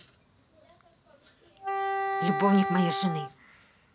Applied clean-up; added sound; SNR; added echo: none; Wind instrument, woodwind instrument; 1 dB; none.